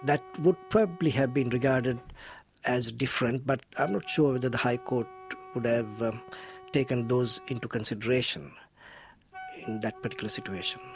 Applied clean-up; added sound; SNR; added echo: none; Wind instrument, woodwind instrument; 18 dB; none.